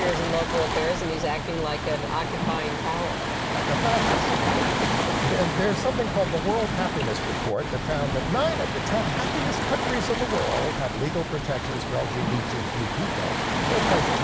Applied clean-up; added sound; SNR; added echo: none; Waves, surf; -2 dB; none.